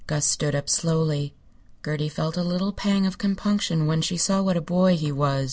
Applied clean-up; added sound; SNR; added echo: none; none; none; none.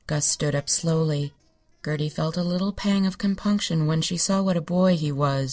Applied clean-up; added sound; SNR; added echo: neural separator model SepFormer DNS4.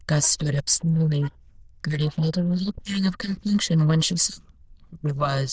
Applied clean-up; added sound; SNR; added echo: neural diffusion model UNIVERSE++.